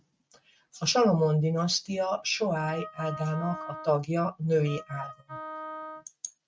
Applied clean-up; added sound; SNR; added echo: neural mask model RNNoise.